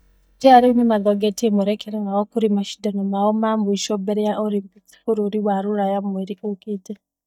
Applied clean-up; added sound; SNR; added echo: neural mask model DeepFilterNet 3.